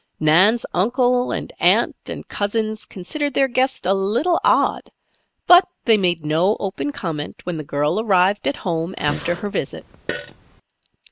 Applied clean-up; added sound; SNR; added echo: none; Fart; 11 dB; none.